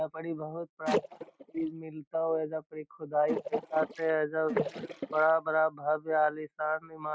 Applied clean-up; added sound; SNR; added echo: neural mask model RNNoise.